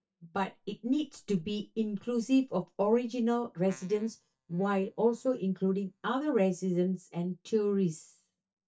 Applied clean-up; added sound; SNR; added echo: neural mask model DeepFilterNet 3.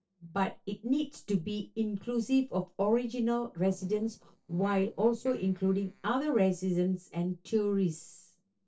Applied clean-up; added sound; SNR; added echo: neural separator model SepFormer DNS4.